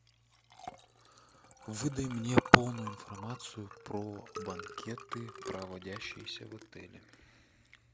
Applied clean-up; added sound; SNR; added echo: none; Liquid; 15 dB; none.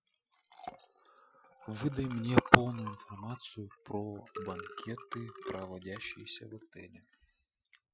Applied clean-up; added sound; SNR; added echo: classical method Wiener filter.